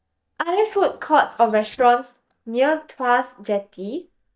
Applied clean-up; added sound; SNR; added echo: neural mask model DeepFilterNet 3.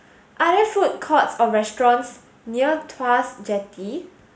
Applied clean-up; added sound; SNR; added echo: none; none; none; none.